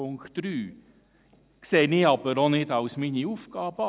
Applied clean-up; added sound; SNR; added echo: none; none; none; none.